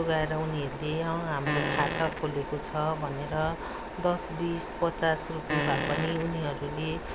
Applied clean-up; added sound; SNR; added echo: none; Fart; 3 dB; none.